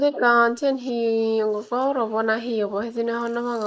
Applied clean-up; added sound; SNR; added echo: neural mask model Resemble Enhance denoiser.